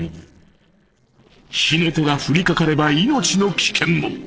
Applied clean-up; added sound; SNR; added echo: neural separator model SepFormer DNS4.